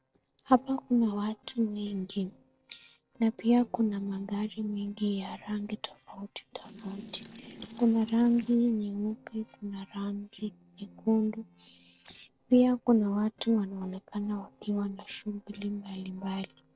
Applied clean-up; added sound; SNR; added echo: neural separator model SepFormer DNS4.